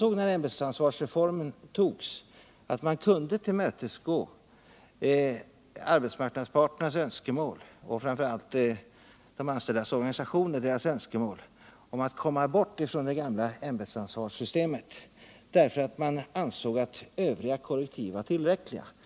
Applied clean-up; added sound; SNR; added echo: none; none; none; none.